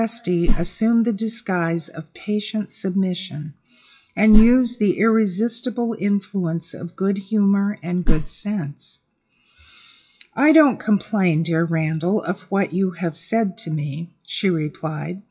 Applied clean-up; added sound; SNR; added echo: classical method WPE with log-MMSE.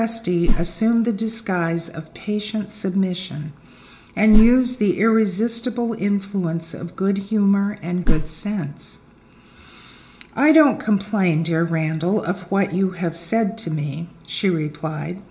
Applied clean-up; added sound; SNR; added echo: none; Whoosh, swoosh, swish; -4 dB; reverberation time 0.6 s.